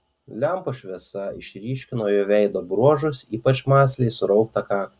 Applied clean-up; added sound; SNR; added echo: none; none; none; none.